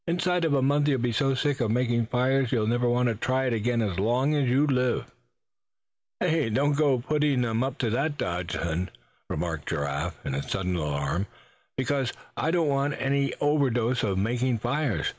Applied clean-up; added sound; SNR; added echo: none; none; none; none.